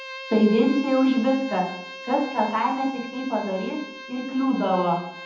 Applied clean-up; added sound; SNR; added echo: none; Bowed string instrument; 14 dB; reverberation time 0.8 s.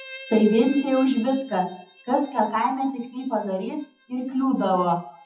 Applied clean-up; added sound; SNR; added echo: classical method WPE with log-MMSE.